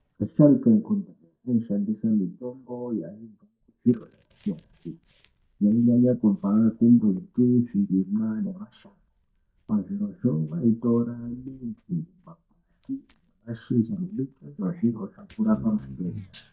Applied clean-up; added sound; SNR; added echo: neural mask model DeepFilterNet 3.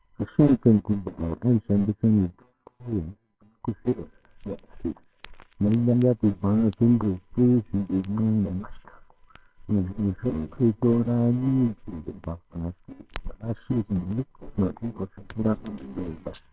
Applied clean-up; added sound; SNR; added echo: neural separator model SepFormer WHAMR!.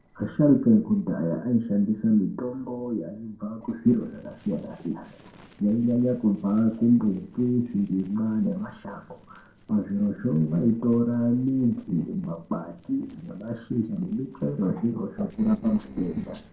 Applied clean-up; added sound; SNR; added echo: neural separator model SepFormer DNS4.